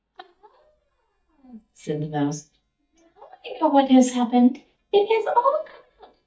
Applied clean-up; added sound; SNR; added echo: neural mask model DeepFilterNet 3.